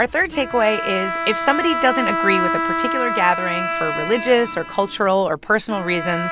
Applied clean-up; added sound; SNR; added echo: none; Bowed string instrument; 4 dB; none.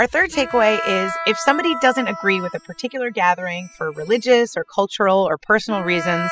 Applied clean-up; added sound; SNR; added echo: classical method spectral subtraction.